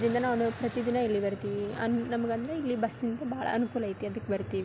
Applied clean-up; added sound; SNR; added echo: none; none; none; none.